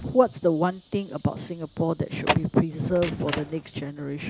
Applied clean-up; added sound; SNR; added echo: none; Slam / Train; 9 dB; none.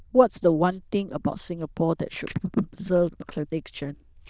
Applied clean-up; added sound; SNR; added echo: neural diffusion model UNIVERSE++.